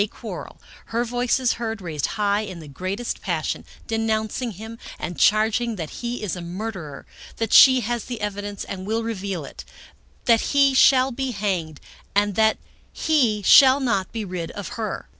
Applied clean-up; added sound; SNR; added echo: none; none; none; none.